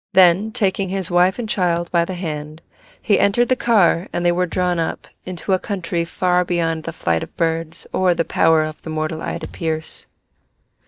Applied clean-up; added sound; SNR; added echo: neural mask model DeepFilterNet 3.